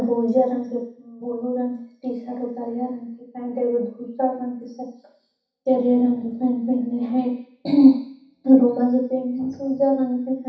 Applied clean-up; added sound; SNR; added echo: none; none; none; reverberation time 0.7 s.